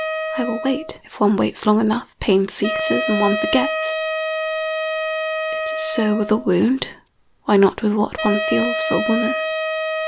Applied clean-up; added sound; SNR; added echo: none; Wind instrument, woodwind instrument; 4 dB; none.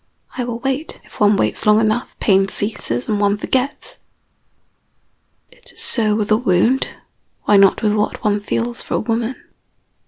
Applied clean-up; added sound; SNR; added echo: none; none; none; none.